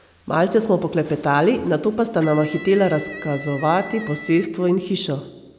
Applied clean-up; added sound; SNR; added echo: none; Electric guitar; 16 dB; none.